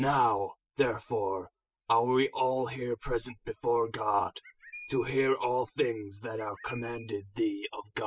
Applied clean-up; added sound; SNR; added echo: classical method spectral subtraction.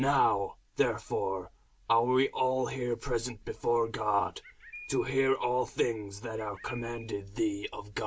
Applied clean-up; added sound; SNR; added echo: none; Bird; 17 dB; none.